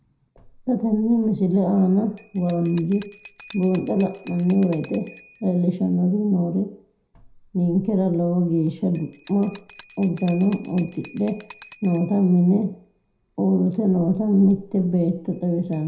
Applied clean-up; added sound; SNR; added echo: none; Bell; 12 dB; reverberation time 0.4 s.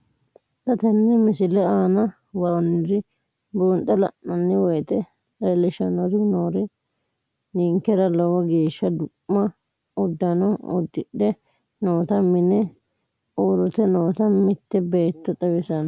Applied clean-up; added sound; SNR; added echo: none; none; none; none.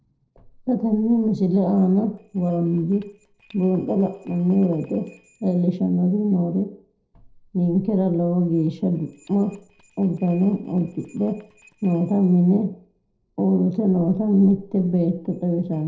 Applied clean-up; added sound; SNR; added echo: neural separator model SepFormer DNS4.